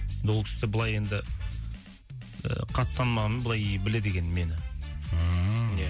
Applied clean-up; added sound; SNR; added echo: none; none; none; none.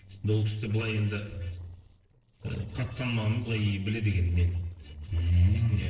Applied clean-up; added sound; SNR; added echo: neural separator model SepFormer DNS4.